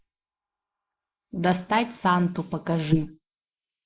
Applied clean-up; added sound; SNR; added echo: neural mask model Resemble Enhance denoiser.